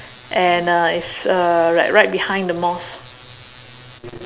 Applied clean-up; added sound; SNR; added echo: none; none; none; none.